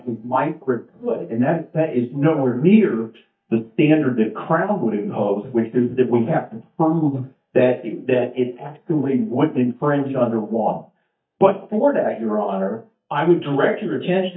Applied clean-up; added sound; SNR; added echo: neural mask model DeepFilterNet 3.